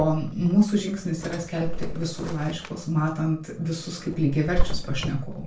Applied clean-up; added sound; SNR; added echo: none; Drawer open or close; 3 dB; reverberation time 0.3 s.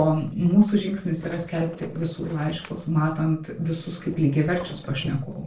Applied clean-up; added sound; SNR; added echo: neural separator model SepFormer DNS4.